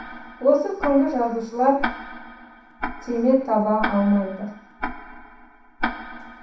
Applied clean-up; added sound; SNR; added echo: none; Tick-tock; 9 dB; reverberation time 0.7 s.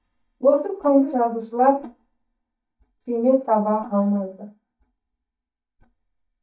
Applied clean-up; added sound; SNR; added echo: neural mask model DeepFilterNet 3.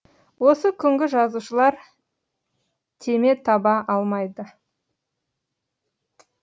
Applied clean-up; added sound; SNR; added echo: none; none; none; none.